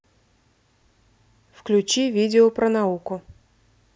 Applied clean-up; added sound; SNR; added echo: none; none; none; none.